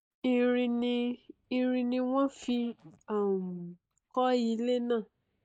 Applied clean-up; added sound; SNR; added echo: neural mask model DeepFilterNet 3.